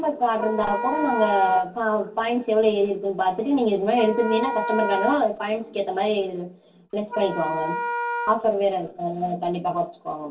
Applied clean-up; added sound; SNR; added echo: none; Wind instrument, woodwind instrument; 5 dB; reverberation time 0.2 s.